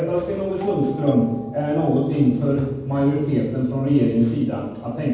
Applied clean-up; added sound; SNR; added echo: none; Doorbell; 19 dB; reverberation time 1.2 s.